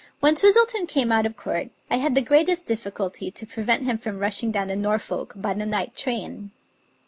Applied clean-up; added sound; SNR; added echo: none; none; none; none.